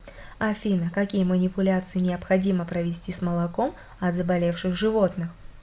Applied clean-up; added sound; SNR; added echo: none; none; none; none.